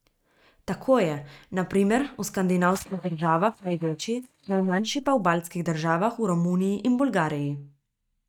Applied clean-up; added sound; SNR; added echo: neural mask model DeepFilterNet 3.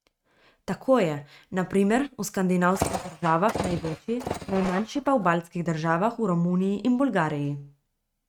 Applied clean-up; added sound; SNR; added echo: neural mask model RNNoise.